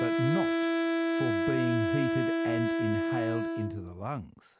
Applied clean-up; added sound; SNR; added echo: none; Wind instrument, woodwind instrument; -5 dB; none.